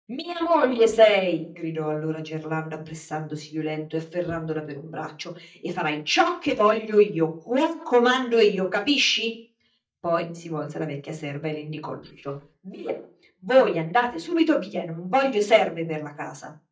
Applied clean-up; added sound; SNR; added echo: neural mask model DeepFilterNet 3.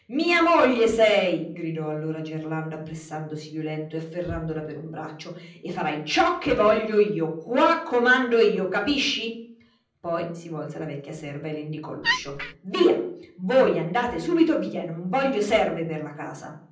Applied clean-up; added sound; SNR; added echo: none; Wood; 3 dB; reverberation time 0.6 s.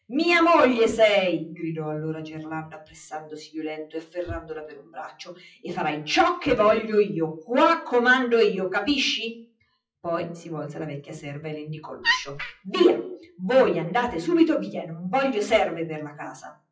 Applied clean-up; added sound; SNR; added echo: classical method WPE with log-MMSE.